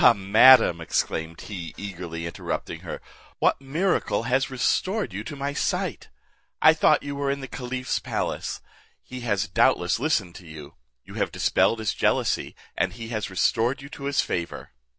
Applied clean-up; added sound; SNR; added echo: none; none; none; none.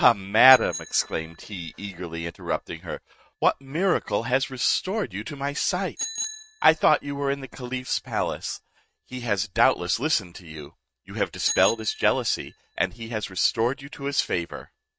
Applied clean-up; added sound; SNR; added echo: neural mask model RNNoise.